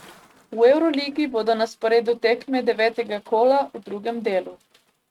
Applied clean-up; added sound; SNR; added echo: neural mask model RNNoise.